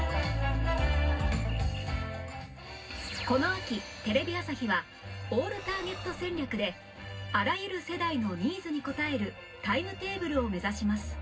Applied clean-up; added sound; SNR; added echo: none; Breathing; 17 dB; reverberation time 0.4 s.